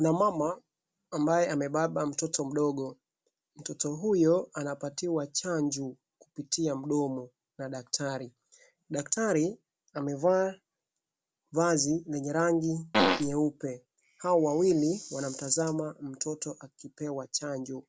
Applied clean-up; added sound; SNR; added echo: none; Fart; -5 dB; none.